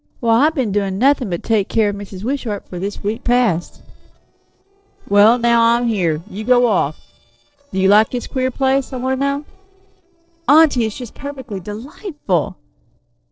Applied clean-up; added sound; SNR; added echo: neural separator model SepFormer DNS4.